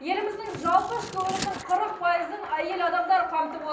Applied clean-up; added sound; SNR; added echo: none; Scissors; 12 dB; reverberation time 0.6 s.